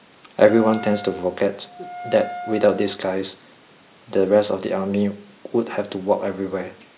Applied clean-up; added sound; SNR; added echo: none; Wind instrument, woodwind instrument; 13 dB; none.